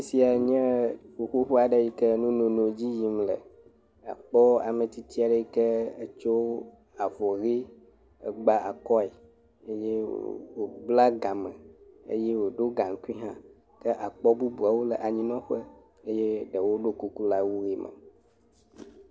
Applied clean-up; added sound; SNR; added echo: none; none; none; none.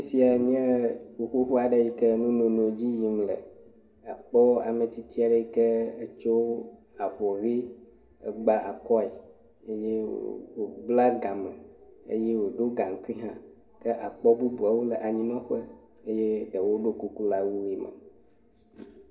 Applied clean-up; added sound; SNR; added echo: none; none; none; reverberation time 0.5 s.